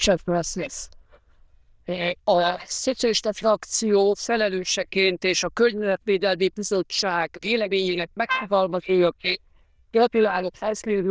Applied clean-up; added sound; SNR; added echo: neural diffusion model UNIVERSE++.